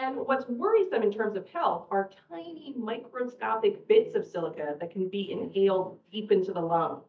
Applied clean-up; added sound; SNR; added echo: neural mask model DeepFilterNet 3.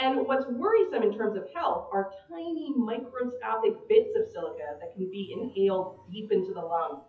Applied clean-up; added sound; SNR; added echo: classical method WPE with log-MMSE.